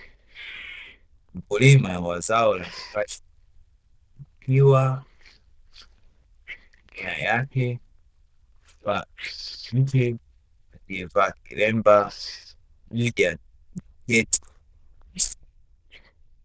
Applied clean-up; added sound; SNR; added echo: neural diffusion model UNIVERSE++.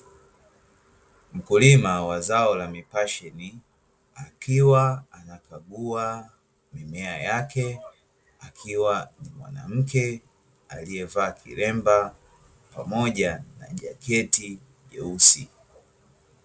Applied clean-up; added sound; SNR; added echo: none; none; none; none.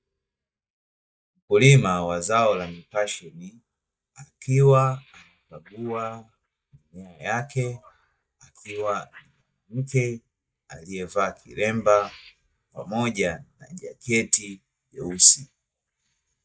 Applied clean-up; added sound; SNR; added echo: neural mask model DeepFilterNet 3.